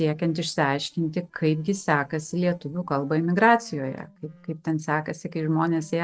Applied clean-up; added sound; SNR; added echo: neural separator model SepFormer DNS4.